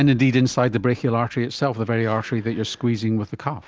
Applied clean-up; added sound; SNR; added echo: none; none; none; none.